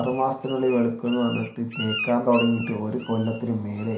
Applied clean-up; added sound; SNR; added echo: none; Bird; 13 dB; reverberation time 0.5 s.